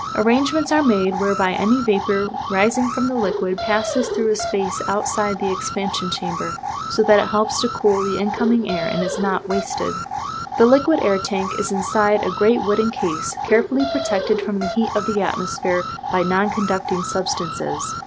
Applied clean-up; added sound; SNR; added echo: none; Alarm; 6 dB; none.